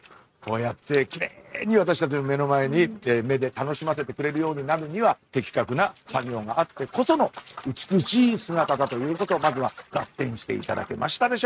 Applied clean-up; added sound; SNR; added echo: neural mask model RNNoise.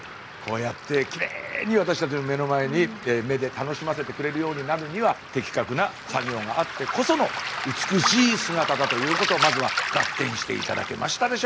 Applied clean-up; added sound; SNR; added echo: none; Waves, surf; 6 dB; none.